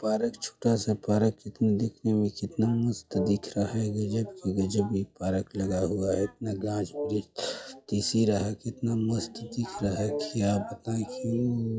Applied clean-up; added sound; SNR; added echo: classical method log-MMSE.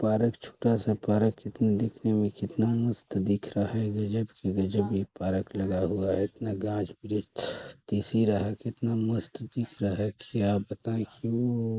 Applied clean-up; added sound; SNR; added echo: neural mask model Resemble Enhance denoiser.